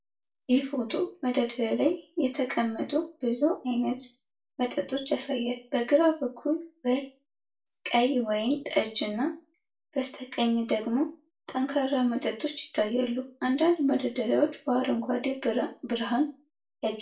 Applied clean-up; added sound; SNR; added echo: none; none; none; reverberation time 0.3 s.